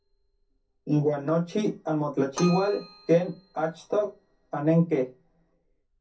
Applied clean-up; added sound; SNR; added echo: none; Keyboard (musical); 19 dB; reverberation time 0.3 s.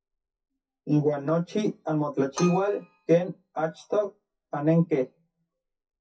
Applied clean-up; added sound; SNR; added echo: classical method WPE with log-MMSE.